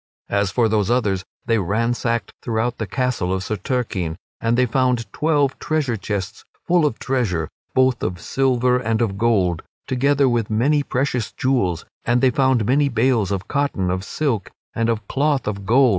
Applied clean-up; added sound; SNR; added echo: none; none; none; none.